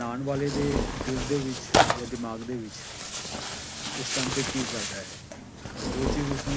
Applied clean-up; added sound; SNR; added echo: none; Tearing; -2 dB; none.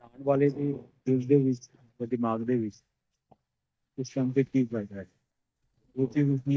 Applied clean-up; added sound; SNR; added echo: neural mask model DeepFilterNet 3.